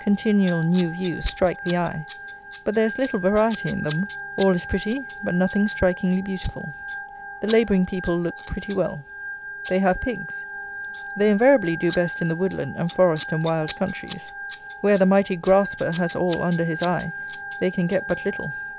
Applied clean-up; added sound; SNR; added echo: none; Scissors + Organ; 12 dB; none.